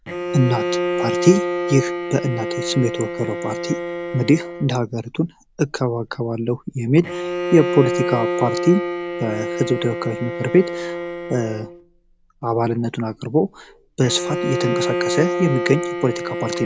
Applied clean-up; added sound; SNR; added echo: none; Bowed string instrument; 4 dB; none.